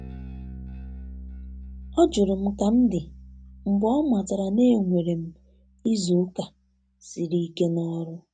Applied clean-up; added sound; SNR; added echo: none; Bass guitar; 17 dB; none.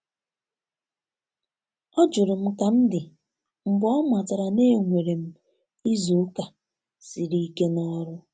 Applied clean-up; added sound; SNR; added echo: none; none; none; none.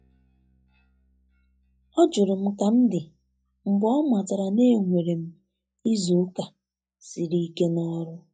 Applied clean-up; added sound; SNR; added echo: classical method log-MMSE.